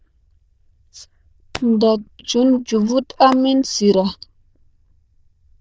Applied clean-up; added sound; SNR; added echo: neural diffusion model UNIVERSE++.